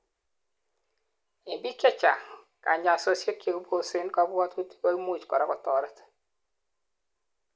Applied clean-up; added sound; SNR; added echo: none; none; none; none.